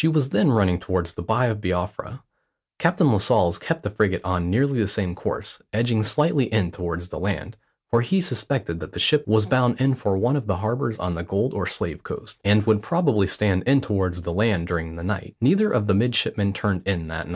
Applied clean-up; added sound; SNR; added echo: none; none; none; none.